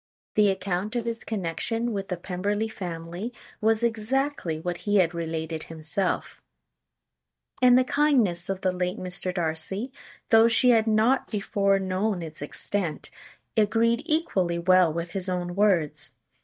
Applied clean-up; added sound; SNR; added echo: neural mask model DeepFilterNet 3.